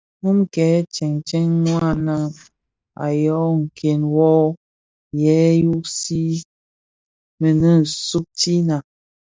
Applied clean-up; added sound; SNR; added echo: neural mask model DeepFilterNet 3.